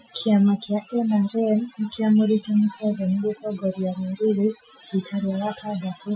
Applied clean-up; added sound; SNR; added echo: classical method Wiener filter.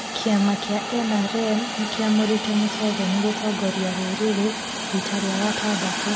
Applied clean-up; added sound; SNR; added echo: none; Hiss; 4 dB; none.